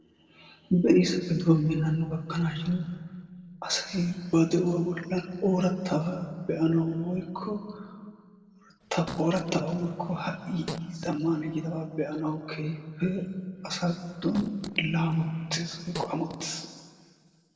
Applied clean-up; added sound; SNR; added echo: neural separator model SepFormer DNS4.